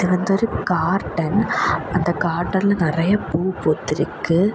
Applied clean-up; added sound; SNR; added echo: none; none; none; none.